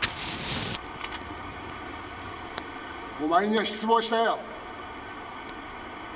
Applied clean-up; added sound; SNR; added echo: none; Fire; 11 dB; reverberation time 2.0 s.